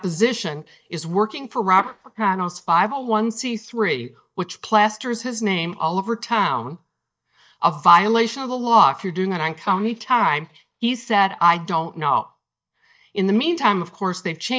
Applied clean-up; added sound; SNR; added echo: neural mask model DeepFilterNet 3.